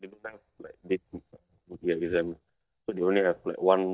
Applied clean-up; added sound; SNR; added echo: neural mask model DeepFilterNet 3.